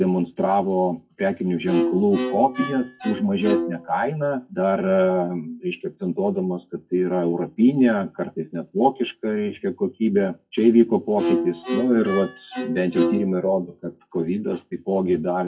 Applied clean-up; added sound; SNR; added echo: classical method WPE with log-MMSE.